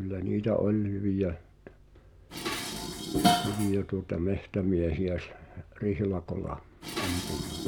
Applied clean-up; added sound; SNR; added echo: none; Dishes, pots, and pans; 4 dB; none.